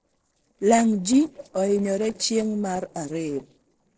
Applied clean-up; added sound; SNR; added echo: neural separator model SepFormer DNS4.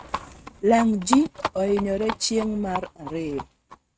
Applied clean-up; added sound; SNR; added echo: neural mask model RNNoise.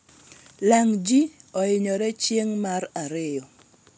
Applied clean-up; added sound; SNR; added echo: none; none; none; none.